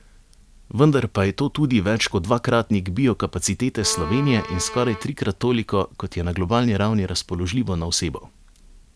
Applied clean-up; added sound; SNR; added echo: none; Bowed string instrument; 10 dB; none.